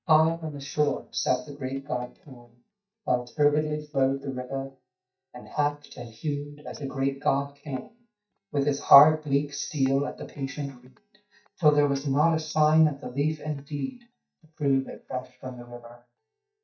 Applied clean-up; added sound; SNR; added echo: neural mask model DeepFilterNet 3.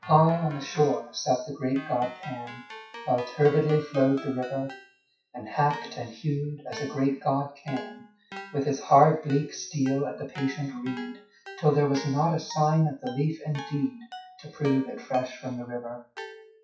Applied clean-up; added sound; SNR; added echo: classical method WPE with log-MMSE.